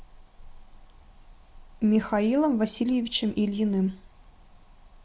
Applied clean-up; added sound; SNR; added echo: none; none; none; none.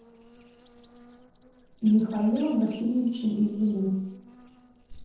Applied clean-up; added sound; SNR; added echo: neural separator model SepFormer DNS4.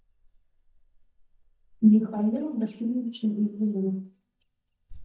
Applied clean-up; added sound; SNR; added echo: neural mask model DeepFilterNet 3.